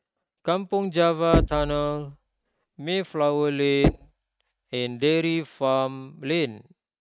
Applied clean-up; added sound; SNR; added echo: neural mask model RNNoise.